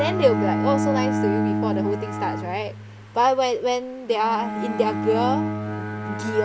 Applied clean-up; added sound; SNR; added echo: none; Bowed string instrument; 2 dB; none.